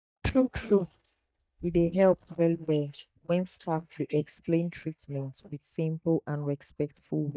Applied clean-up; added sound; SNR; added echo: neural mask model DeepFilterNet 3.